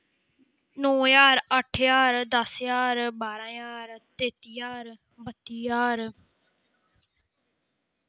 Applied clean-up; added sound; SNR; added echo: none; none; none; none.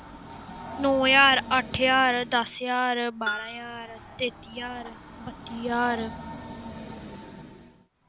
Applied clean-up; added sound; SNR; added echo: none; Train + Bell; 13 dB; none.